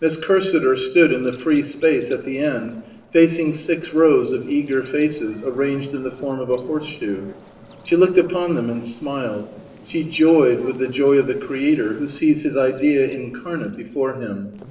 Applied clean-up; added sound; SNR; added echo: neural separator model SepFormer DNS4.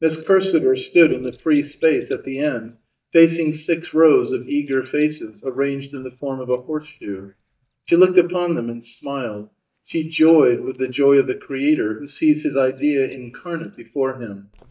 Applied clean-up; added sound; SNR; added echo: neural mask model DeepFilterNet 3.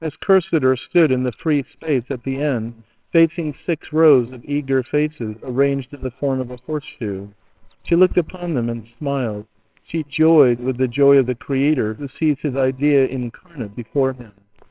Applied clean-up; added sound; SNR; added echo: neural separator model SepFormer WHAMR!.